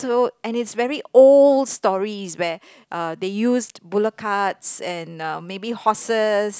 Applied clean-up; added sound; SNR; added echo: none; none; none; none.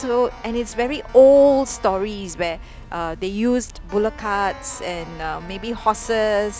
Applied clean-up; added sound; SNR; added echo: none; Keyboard (musical); 17 dB; none.